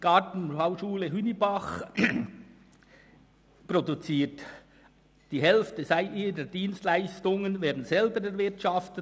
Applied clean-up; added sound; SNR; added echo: none; none; none; none.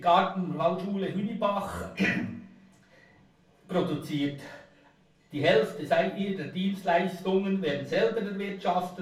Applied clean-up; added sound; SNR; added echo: none; none; none; reverberation time 0.3 s.